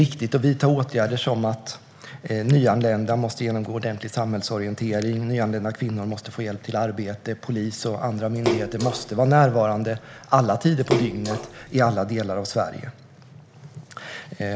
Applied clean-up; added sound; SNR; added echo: none; Splash, splatter; 7 dB; none.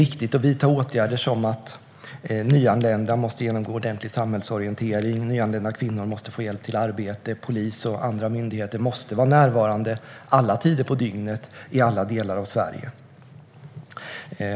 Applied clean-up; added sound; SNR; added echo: none; none; none; none.